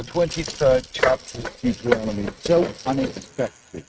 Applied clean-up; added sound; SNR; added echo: neural mask model RNNoise.